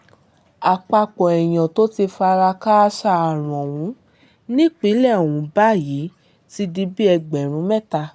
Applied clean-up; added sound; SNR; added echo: none; none; none; none.